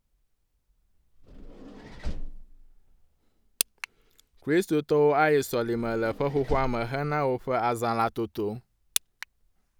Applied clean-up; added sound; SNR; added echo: none; Vehicle; 10 dB; none.